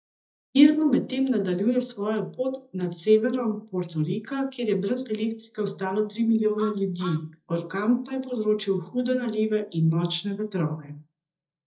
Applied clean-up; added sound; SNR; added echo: neural mask model DeepFilterNet 3.